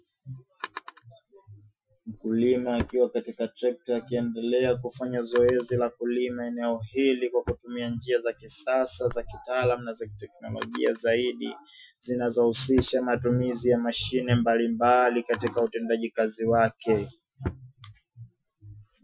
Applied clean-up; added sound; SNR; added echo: classical method Wiener filter.